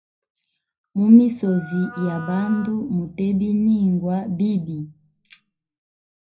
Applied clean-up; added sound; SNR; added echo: none; Wind instrument, woodwind instrument; 17 dB; reverberation time 0.5 s.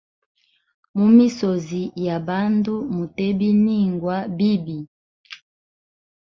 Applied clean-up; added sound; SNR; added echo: none; none; none; none.